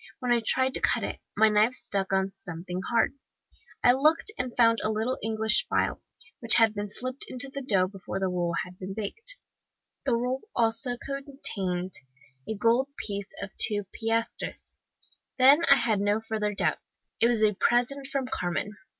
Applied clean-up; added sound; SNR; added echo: none; none; none; none.